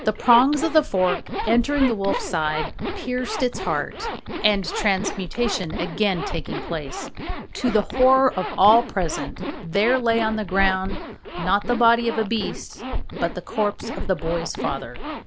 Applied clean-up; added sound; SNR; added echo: none; Zipper (clothing); 8 dB; none.